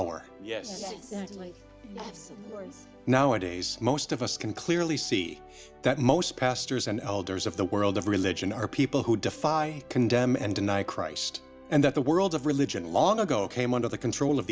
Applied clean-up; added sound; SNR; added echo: none; none; none; none.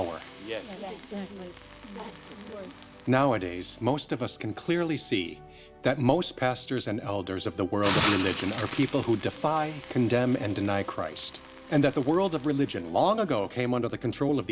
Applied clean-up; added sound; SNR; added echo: none; Hiss; 10 dB; none.